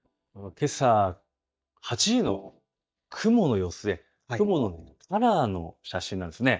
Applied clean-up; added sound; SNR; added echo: neural mask model DeepFilterNet 3.